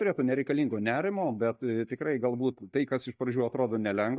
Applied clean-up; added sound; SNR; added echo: neural mask model DeepFilterNet 3.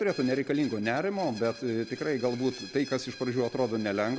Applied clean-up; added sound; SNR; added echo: none; Screech; 17 dB; none.